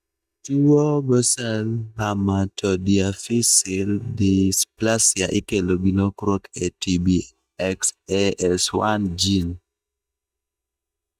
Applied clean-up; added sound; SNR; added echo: neural mask model DeepFilterNet 3.